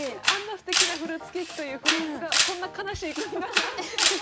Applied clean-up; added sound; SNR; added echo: none; Camera; -4 dB; none.